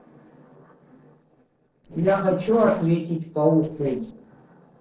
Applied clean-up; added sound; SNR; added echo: neural separator model SepFormer DNS4.